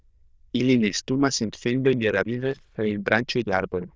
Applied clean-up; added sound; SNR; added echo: neural diffusion model UNIVERSE++.